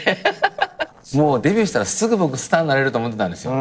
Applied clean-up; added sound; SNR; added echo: neural separator model SepFormer DNS4.